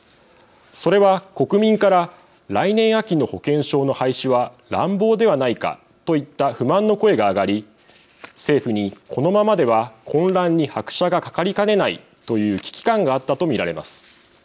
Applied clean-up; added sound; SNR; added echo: none; none; none; none.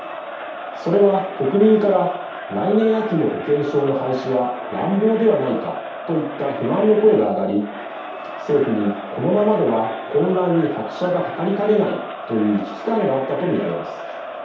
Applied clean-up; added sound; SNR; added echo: none; Crowd; 11 dB; reverberation time 0.8 s.